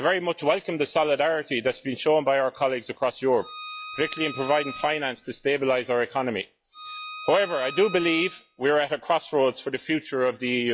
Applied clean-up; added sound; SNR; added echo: classical method log-MMSE.